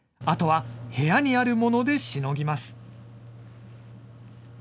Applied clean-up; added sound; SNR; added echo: none; none; none; none.